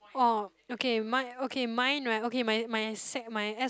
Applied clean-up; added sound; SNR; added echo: none; none; none; none.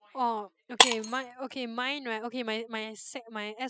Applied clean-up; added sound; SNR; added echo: classical method spectral subtraction.